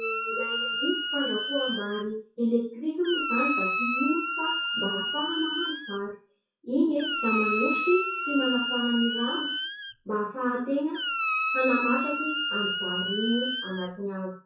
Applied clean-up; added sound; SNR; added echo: classical method WPE with log-MMSE.